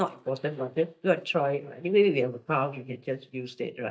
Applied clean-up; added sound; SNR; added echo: neural mask model DeepFilterNet 3.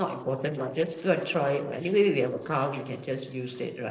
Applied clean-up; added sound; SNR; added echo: neural separator model SepFormer DNS4.